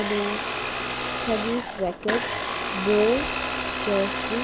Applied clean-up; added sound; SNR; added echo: none; Domestic sounds, home sounds; 0 dB; none.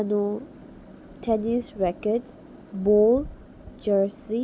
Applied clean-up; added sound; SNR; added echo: none; none; none; none.